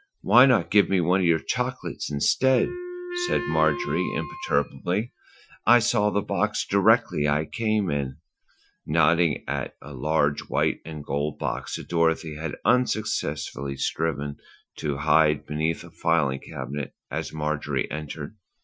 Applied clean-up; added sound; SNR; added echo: classical method Wiener filter.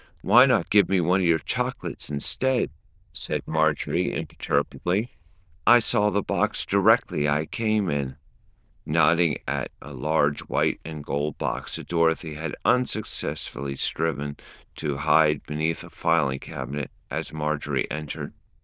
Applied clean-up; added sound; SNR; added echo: neural diffusion model UNIVERSE++.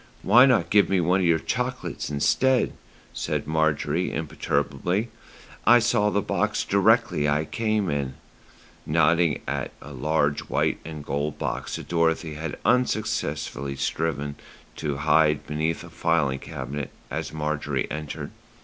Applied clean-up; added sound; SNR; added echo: none; none; none; none.